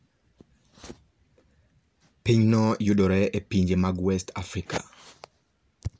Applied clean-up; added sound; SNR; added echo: none; none; none; none.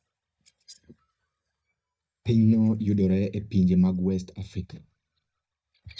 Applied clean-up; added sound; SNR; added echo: neural mask model DeepFilterNet 3.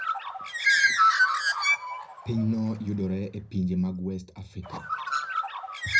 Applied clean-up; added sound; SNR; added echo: none; Bird; -5 dB; reverberation time 0.4 s.